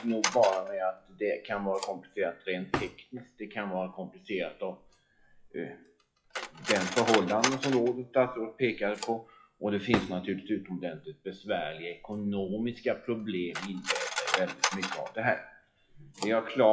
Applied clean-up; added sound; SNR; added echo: classical method WPE with log-MMSE.